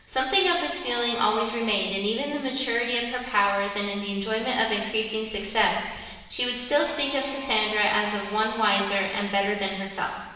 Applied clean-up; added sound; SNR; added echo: none; Alarm; 14 dB; reverberation time 1.3 s.